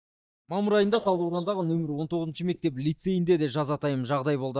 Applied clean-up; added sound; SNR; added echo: neural mask model DeepFilterNet 3.